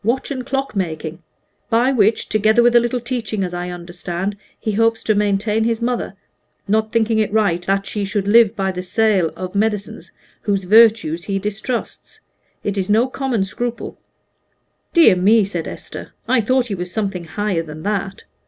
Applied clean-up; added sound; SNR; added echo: none; none; none; none.